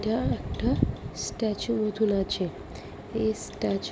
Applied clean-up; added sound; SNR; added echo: none; none; none; none.